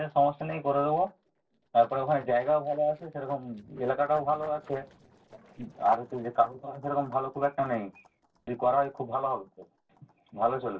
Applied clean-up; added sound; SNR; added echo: neural separator model SepFormer DNS4.